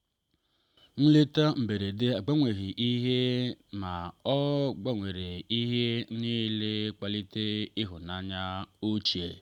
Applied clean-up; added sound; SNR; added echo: none; none; none; none.